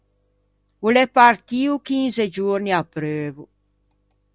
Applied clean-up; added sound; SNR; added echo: none; none; none; none.